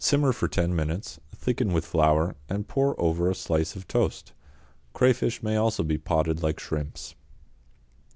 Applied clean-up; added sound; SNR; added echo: none; none; none; none.